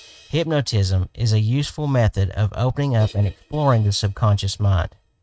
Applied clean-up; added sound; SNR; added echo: neural mask model RNNoise.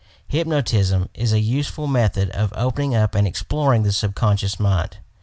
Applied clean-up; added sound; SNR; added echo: none; none; none; none.